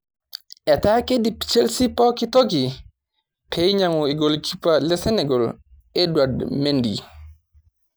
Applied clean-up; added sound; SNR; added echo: none; none; none; none.